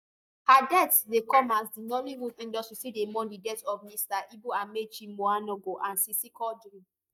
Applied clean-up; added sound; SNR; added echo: neural mask model DeepFilterNet 3.